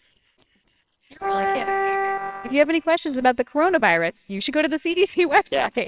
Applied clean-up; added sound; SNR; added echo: neural separator model SepFormer WHAMR!.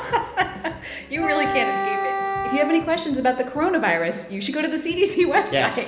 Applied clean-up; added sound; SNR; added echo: none; Wind instrument, woodwind instrument; 3 dB; reverberation time 1.1 s.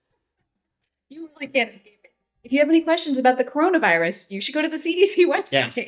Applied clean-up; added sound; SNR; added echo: neural mask model DeepFilterNet 3.